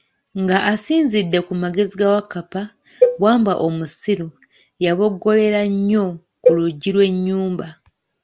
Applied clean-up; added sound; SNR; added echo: none; Cowbell; 4 dB; none.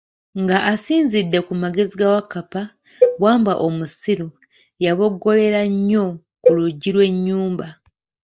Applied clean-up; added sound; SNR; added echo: neural mask model DeepFilterNet 3.